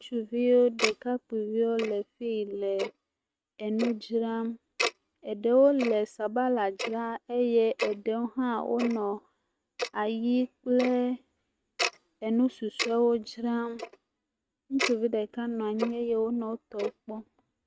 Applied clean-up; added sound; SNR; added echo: neural mask model RNNoise.